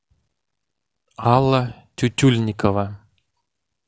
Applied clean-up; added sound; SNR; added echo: none; none; none; none.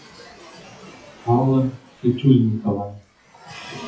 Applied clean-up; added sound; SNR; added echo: classical method WPE with log-MMSE.